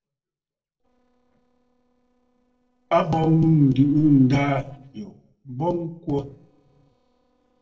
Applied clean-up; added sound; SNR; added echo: neural separator model SepFormer DNS4.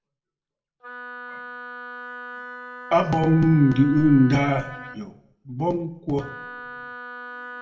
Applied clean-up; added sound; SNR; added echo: none; Wind instrument, woodwind instrument; 15 dB; reverberation time 0.6 s.